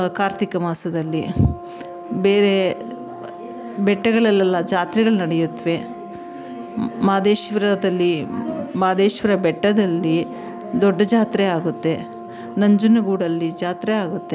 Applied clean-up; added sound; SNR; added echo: none; Brass instrument; 16 dB; none.